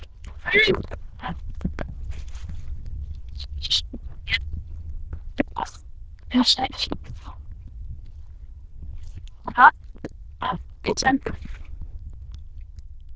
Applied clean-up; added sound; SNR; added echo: neural diffusion model UNIVERSE++.